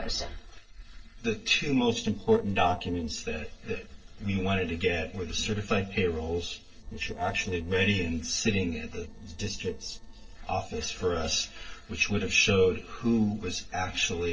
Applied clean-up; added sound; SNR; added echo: neural separator model SepFormer DNS4.